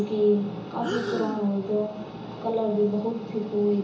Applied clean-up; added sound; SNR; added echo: none; Breathing; 10 dB; reverberation time 0.8 s.